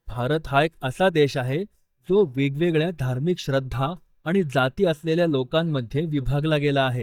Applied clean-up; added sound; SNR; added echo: neural mask model DeepFilterNet 3.